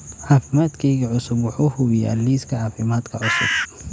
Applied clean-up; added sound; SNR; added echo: none; Bird; 0 dB; none.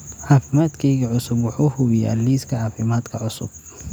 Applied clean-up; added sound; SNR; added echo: none; none; none; none.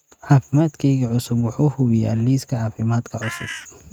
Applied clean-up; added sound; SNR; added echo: neural mask model RNNoise.